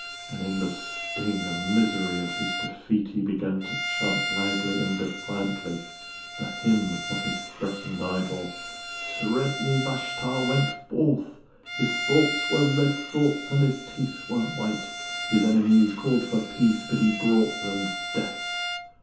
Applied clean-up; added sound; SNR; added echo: none; Bowed string instrument; 7 dB; reverberation time 0.5 s.